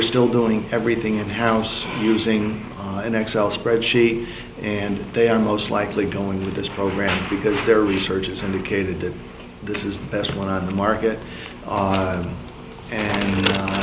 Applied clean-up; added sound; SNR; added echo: none; none; none; none.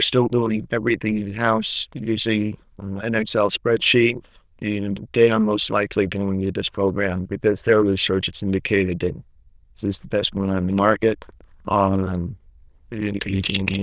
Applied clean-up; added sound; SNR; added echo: neural diffusion model UNIVERSE++.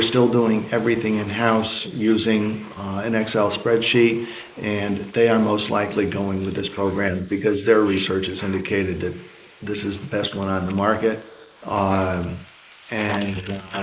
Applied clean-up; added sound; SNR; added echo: neural mask model Resemble Enhance denoiser.